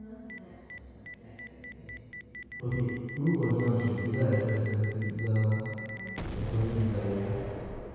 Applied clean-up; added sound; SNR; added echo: none; Boom; 11 dB; reverberation time 2.0 s.